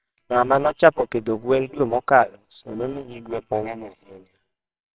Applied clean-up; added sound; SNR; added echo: neural separator model SepFormer WHAMR!.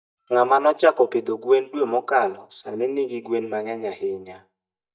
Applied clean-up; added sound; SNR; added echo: neural mask model DeepFilterNet 3.